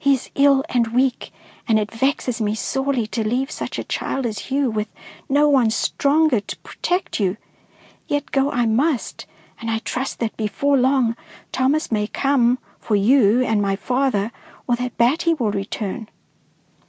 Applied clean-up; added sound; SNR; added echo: none; none; none; none.